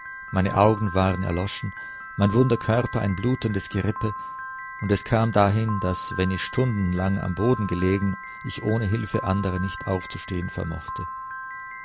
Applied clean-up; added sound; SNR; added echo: none; Piano; 11 dB; none.